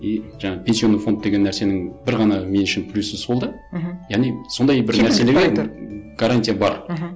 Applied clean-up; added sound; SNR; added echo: none; none; none; none.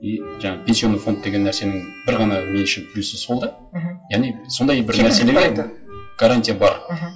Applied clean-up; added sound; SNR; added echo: classical method WPE with log-MMSE.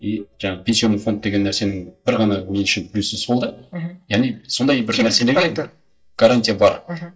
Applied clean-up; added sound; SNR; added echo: neural mask model DeepFilterNet 3.